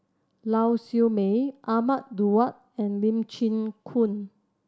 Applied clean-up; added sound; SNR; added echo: none; none; none; none.